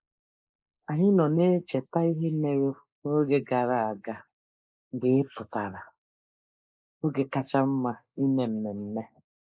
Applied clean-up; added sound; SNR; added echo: neural mask model Resemble Enhance denoiser.